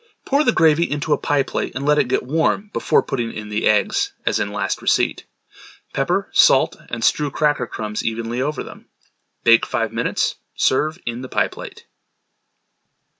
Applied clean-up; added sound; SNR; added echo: none; none; none; none.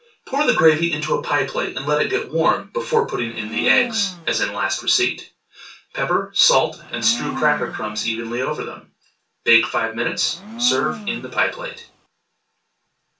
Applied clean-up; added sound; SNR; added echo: none; Domestic sounds, home sounds; 13 dB; reverberation time 0.2 s.